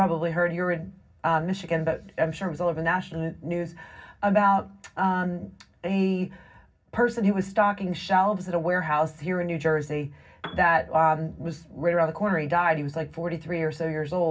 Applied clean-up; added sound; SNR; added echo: none; Piano; 13 dB; reverberation time 0.4 s.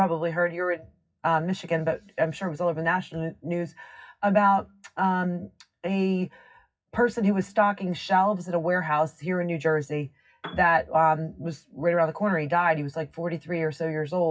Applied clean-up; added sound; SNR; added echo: classical method WPE with log-MMSE.